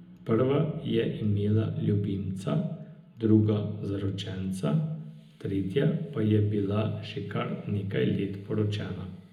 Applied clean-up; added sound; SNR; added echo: none; none; none; reverberation time 0.4 s.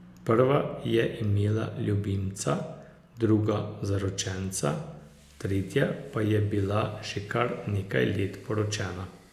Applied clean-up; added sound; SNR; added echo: none; none; none; none.